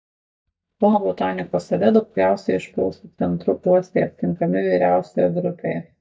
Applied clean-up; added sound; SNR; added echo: neural mask model DeepFilterNet 3.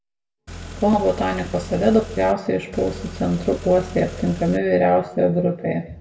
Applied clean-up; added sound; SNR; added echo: none; Car; 13 dB; reverberation time 0.7 s.